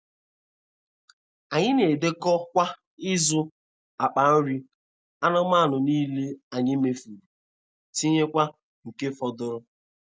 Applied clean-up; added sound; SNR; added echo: none; none; none; none.